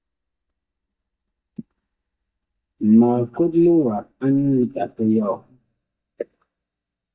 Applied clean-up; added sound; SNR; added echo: neural mask model DeepFilterNet 3.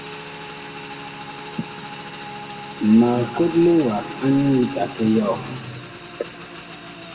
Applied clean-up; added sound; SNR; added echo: none; Motorcycle / Engine; 13 dB; reverberation time 1.6 s.